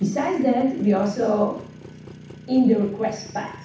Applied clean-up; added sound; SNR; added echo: none; Motorcycle; 18 dB; reverberation time 0.7 s.